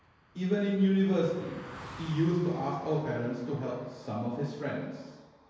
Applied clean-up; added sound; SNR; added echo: none; Car passing by; 19 dB; reverberation time 1.2 s.